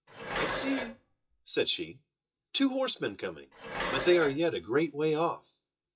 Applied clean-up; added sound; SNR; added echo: classical method WPE with log-MMSE.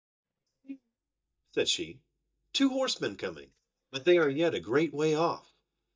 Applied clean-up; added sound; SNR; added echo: neural mask model DeepFilterNet 3.